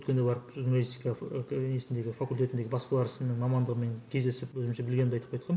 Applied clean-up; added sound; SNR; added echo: none; none; none; none.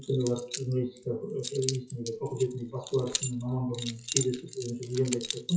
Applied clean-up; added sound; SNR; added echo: classical method WPE with log-MMSE.